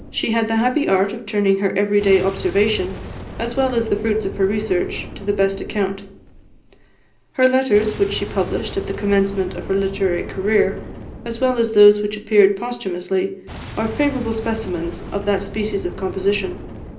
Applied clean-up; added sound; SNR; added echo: none; Boom; 14 dB; reverberation time 0.5 s.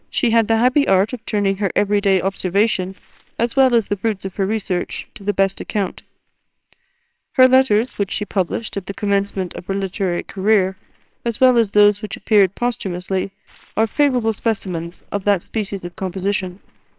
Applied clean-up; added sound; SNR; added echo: neural separator model SepFormer WHAMR!.